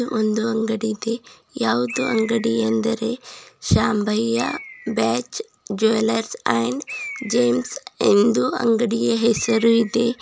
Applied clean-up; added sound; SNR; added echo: none; Bird; 20 dB; none.